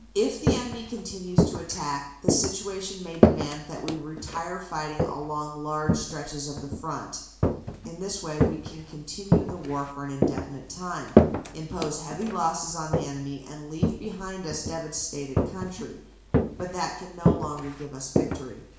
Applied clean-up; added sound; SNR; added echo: none; Walk, footsteps; -4 dB; reverberation time 0.7 s.